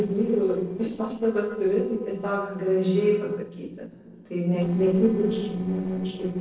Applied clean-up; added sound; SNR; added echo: neural separator model SepFormer DNS4.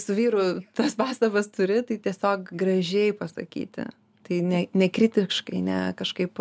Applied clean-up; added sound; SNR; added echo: none; none; none; none.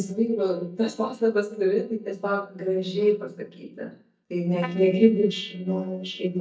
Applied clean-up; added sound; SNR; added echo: neural mask model DeepFilterNet 3.